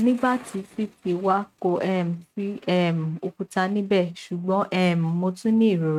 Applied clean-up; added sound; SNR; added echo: neural mask model RNNoise.